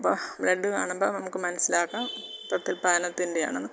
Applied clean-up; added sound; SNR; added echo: none; none; none; none.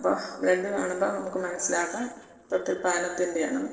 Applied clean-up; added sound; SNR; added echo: neural separator model SepFormer DNS4.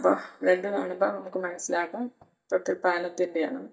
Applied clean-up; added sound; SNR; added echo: neural mask model DeepFilterNet 3.